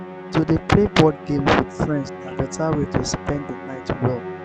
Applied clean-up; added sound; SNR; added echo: none; Musical instrument; 13 dB; none.